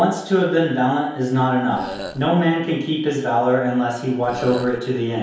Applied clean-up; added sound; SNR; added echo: none; Burping, eructation; 12 dB; reverberation time 2.2 s.